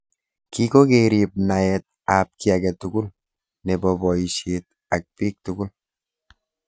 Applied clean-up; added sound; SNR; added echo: none; none; none; none.